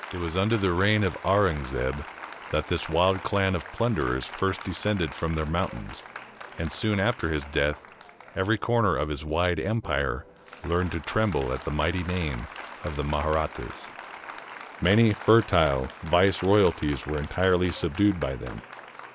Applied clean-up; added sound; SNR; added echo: none; Applause; 15 dB; none.